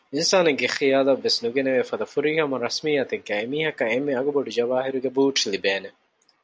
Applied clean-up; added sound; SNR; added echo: none; none; none; none.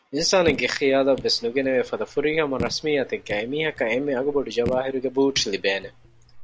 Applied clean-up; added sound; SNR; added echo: none; Raindrop / Drip; 15 dB; none.